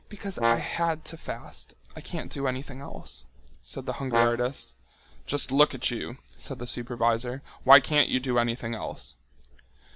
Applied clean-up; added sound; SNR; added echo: none; Brass instrument; 3 dB; none.